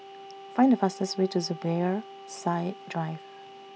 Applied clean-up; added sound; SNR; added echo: none; Wind instrument, woodwind instrument; 17 dB; none.